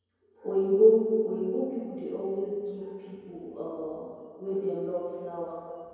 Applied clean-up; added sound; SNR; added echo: none; none; none; reverberation time 2.2 s.